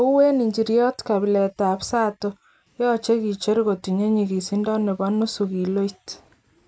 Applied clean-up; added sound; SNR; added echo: none; none; none; none.